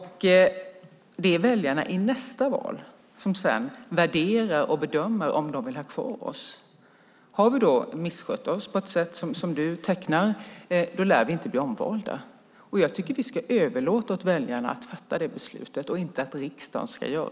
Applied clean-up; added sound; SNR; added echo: none; none; none; none.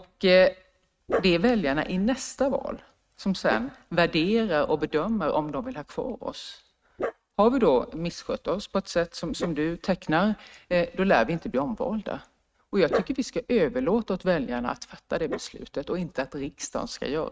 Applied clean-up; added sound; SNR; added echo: neural mask model RNNoise.